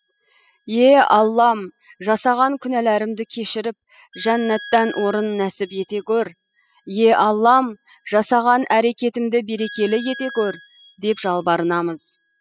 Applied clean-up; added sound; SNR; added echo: classical method spectral subtraction.